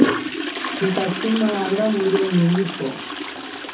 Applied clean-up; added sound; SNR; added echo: none; Toilet flush; 3 dB; reverberation time 0.3 s.